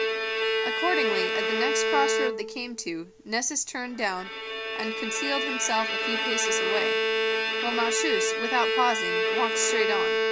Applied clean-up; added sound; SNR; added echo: none; Bowed string instrument; -3 dB; none.